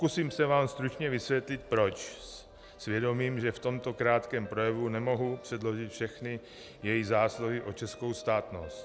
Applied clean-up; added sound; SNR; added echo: none; Guitar; 19 dB; none.